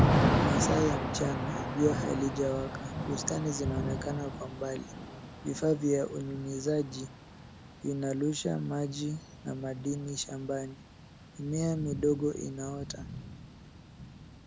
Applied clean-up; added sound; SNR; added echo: none; Thunder / Rain; 1 dB; none.